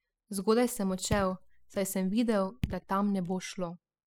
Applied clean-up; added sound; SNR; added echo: classical method spectral subtraction.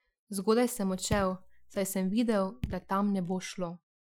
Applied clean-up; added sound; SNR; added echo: classical method Wiener filter.